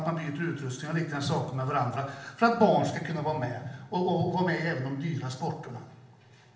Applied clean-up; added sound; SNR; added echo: none; none; none; reverberation time 0.8 s.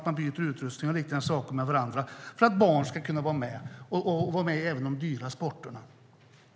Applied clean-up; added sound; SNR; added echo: none; none; none; none.